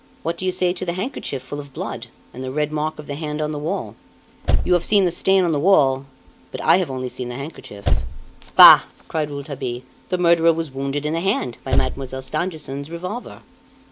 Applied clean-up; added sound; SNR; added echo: none; Slam / Car; 0 dB; none.